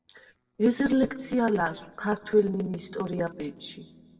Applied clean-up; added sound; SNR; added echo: neural separator model SepFormer DNS4.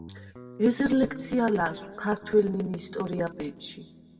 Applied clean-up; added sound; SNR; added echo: none; Guitar; 19 dB; reverberation time 1.0 s.